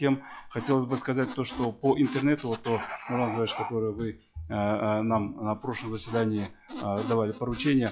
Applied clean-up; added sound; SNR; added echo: classical method log-MMSE.